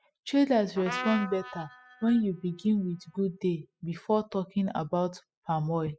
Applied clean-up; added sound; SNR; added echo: classical method spectral subtraction.